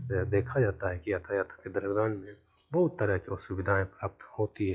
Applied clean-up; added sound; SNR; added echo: classical method log-MMSE.